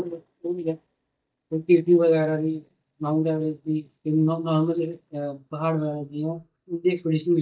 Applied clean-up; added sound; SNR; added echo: neural mask model DeepFilterNet 3.